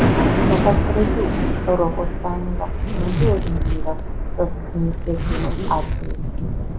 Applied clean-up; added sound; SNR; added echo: none; Zipper (clothing) + Thunder; -5 dB; none.